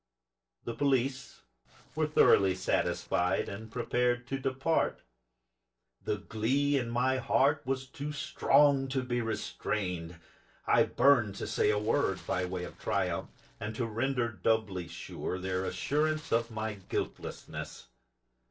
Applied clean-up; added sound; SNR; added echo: neural separator model SepFormer DNS4.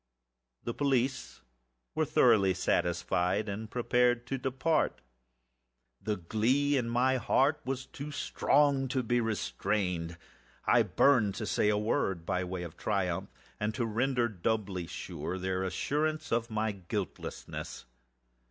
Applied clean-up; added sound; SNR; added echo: none; none; none; none.